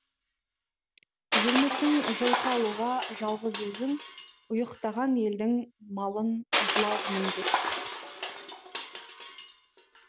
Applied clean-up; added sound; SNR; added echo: none; Crushing; 1 dB; none.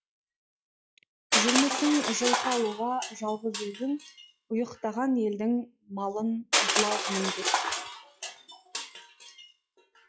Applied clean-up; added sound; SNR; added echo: classical method log-MMSE.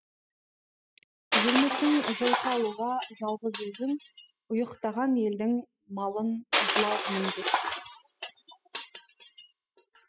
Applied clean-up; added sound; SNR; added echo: classical method spectral subtraction.